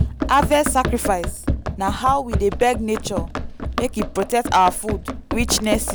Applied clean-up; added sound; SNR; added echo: none; Run; 4 dB; none.